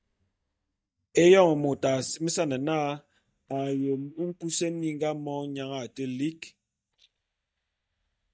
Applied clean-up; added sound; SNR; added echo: neural mask model DeepFilterNet 3.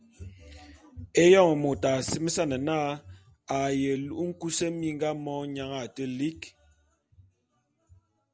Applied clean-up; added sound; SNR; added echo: none; none; none; none.